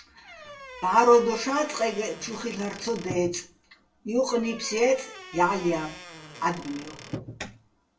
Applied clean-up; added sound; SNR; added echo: none; Squeak / Wood; 15 dB; reverberation time 0.2 s.